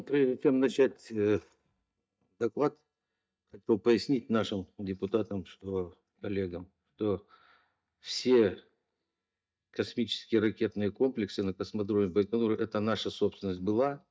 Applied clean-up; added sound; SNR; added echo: neural mask model DeepFilterNet 3.